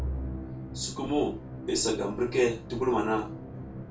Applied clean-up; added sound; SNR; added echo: none; Musical instrument; 7 dB; reverberation time 0.2 s.